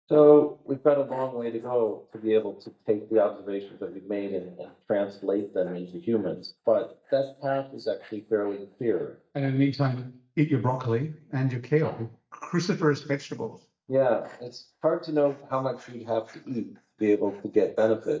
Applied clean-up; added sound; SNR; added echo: neural mask model DeepFilterNet 3.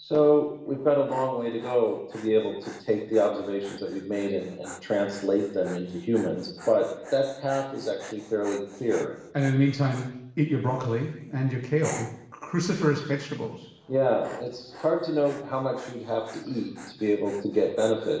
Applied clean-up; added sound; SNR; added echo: none; Dog; 20 dB; reverberation time 0.9 s.